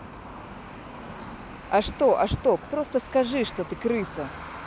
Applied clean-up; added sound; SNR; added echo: none; none; none; none.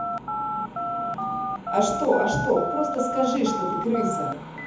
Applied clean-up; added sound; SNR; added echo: none; Telephone; 3 dB; reverberation time 1.3 s.